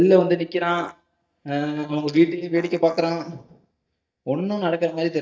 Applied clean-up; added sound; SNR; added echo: neural mask model DeepFilterNet 3.